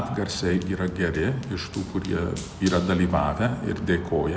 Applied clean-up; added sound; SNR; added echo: none; Run; 18 dB; none.